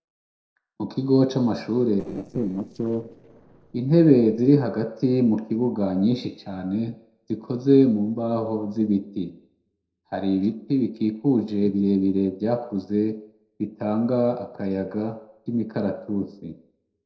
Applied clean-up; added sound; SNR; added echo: neural separator model SepFormer DNS4.